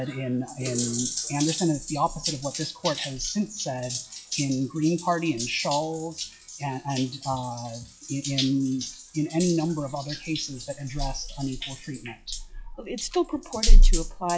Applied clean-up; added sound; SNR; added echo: classical method log-MMSE.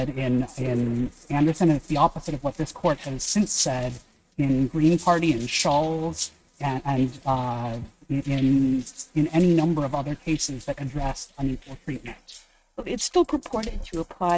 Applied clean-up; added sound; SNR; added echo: neural mask model RNNoise.